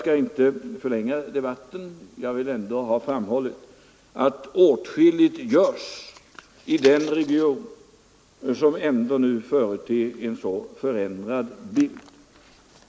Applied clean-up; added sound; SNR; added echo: none; none; none; none.